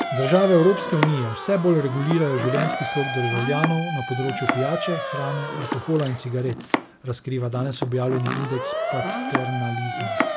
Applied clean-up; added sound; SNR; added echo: none; Domestic sounds, home sounds + Motor vehicle (road) / Siren; 4 dB; none.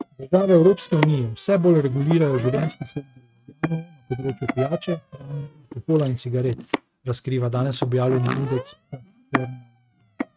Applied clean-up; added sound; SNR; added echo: neural mask model RNNoise.